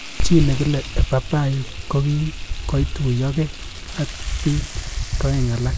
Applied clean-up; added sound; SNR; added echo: none; Frying (food); 13 dB; none.